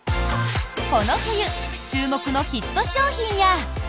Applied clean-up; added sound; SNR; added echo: none; none; none; none.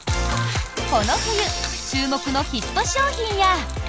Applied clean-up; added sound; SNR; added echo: none; Gurgling / Liquid; 15 dB; none.